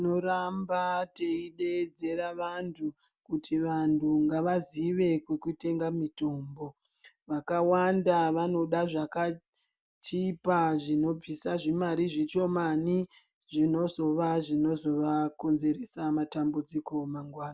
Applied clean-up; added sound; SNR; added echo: none; none; none; none.